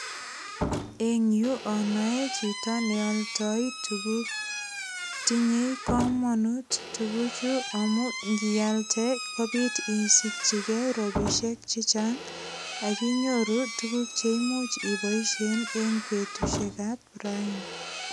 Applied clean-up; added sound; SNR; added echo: none; Squeak / Slam; 7 dB; none.